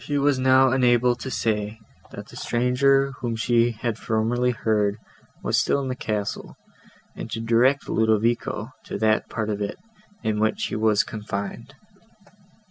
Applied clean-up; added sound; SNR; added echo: none; none; none; none.